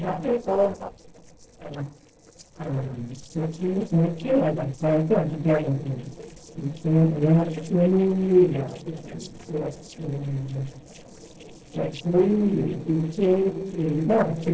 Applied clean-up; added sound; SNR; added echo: neural separator model SepFormer DNS4.